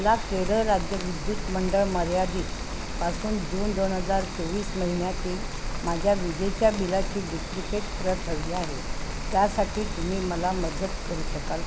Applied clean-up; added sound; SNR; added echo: none; Rain; 3 dB; none.